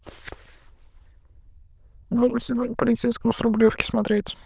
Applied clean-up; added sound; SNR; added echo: neural diffusion model UNIVERSE++.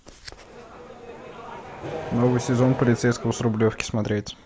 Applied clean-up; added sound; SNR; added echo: none; Accelerating, revving, vroom; 11 dB; none.